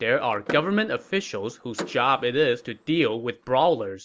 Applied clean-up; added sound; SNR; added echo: none; Door / Car; 17 dB; none.